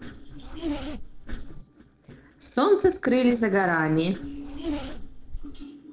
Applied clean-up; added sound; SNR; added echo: neural separator model SepFormer DNS4.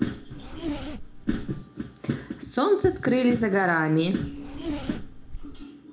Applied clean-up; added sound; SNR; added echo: none; Zipper (clothing); 9 dB; reverberation time 0.4 s.